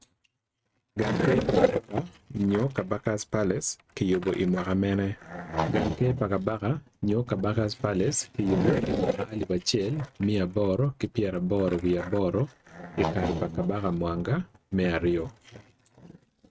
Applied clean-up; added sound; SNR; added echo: neural mask model RNNoise.